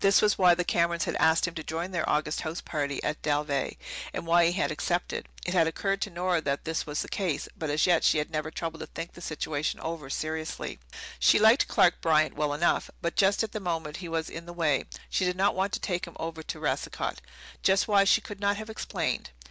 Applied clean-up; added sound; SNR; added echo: none; none; none; none.